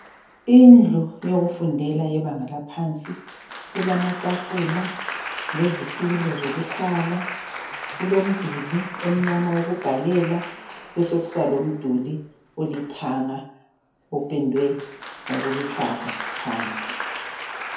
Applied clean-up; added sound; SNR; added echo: none; Applause; 12 dB; reverberation time 0.5 s.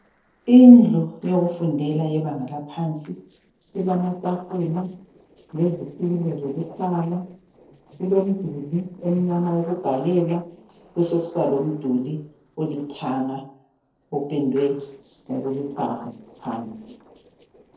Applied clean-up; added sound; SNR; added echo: neural separator model SepFormer DNS4.